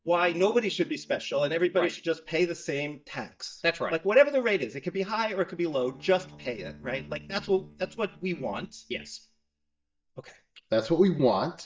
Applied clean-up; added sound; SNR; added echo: neural mask model DeepFilterNet 3.